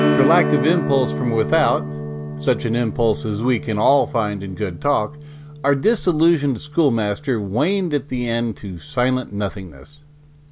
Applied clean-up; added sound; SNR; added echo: none; Strum; 7 dB; none.